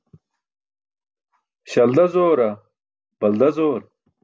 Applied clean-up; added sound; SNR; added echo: none; none; none; none.